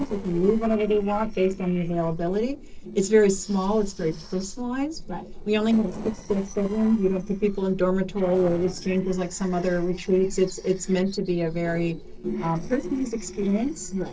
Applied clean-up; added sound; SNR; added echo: neural separator model SepFormer DNS4.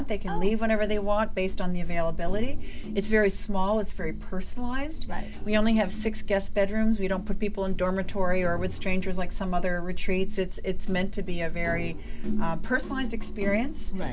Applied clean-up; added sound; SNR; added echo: none; none; none; none.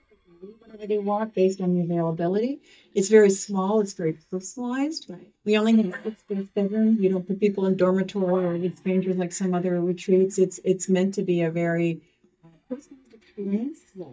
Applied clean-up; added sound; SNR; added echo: neural mask model DeepFilterNet 3.